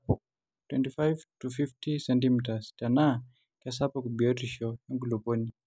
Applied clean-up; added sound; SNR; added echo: none; none; none; none.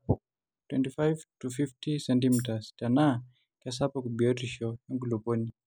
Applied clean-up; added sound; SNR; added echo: none; Tambourine; 13 dB; none.